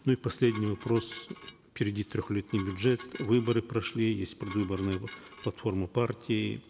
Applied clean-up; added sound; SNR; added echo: none; Dishes, pots, and pans; 19 dB; none.